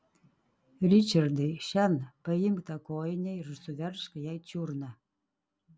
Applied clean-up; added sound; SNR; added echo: none; none; none; none.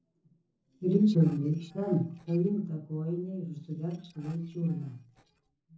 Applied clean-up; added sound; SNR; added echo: neural separator model SepFormer DNS4.